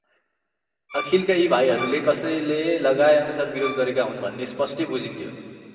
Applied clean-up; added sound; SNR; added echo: none; Bowed string instrument; 13 dB; reverberation time 2.3 s.